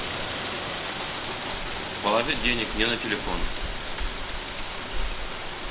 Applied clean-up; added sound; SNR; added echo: none; Rain; -2 dB; reverberation time 0.3 s.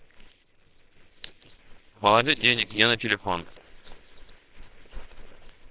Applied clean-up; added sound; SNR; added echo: neural separator model SepFormer WHAMR!.